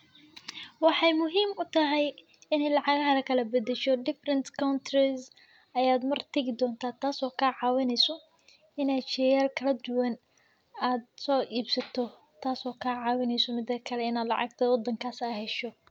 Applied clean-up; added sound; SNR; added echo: none; none; none; none.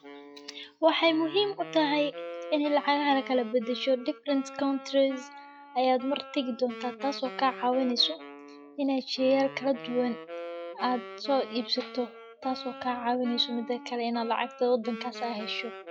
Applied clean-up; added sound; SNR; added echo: classical method log-MMSE.